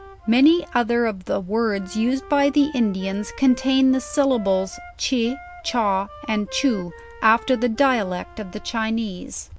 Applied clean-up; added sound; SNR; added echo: none; Wind instrument, woodwind instrument; 20 dB; none.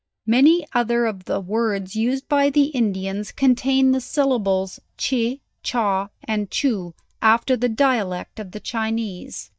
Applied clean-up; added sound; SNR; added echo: neural mask model DeepFilterNet 3.